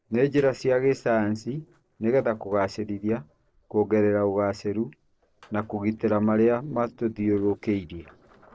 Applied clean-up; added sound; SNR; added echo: neural separator model SepFormer DNS4.